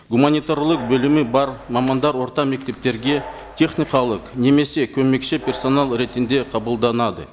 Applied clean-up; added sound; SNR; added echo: none; Tambourine + Train; 17 dB; none.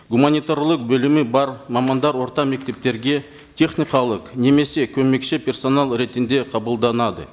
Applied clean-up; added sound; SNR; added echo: none; none; none; none.